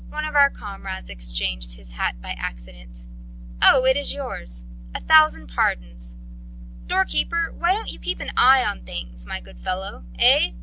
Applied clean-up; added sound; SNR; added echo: none; none; none; none.